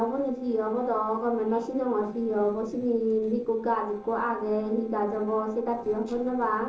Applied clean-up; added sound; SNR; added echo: neural separator model SepFormer DNS4.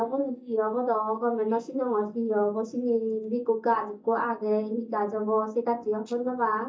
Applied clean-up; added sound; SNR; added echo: neural mask model DeepFilterNet 3.